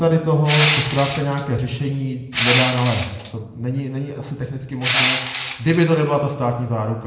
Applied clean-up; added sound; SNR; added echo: none; Crushing; 1 dB; reverberation time 0.9 s.